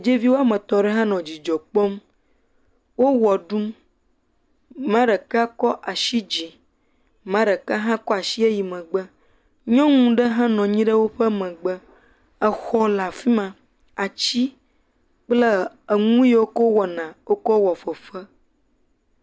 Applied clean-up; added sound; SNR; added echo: none; none; none; none.